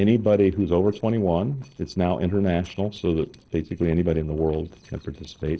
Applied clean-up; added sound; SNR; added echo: neural separator model SepFormer DNS4.